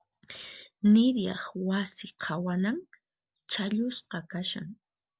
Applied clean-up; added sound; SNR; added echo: none; none; none; none.